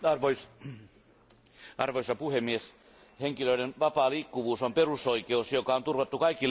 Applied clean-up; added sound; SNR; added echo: none; none; none; none.